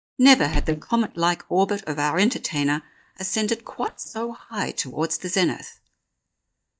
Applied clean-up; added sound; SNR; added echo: neural mask model DeepFilterNet 3.